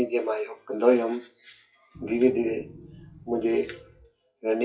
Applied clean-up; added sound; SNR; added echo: classical method WPE with log-MMSE.